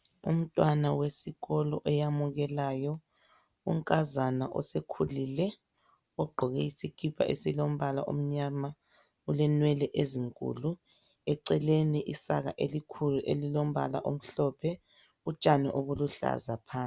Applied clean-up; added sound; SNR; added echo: none; none; none; none.